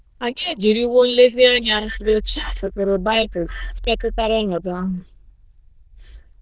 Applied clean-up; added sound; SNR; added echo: neural diffusion model UNIVERSE++.